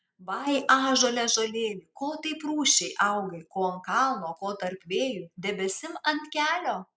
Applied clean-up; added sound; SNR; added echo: neural mask model Resemble Enhance denoiser.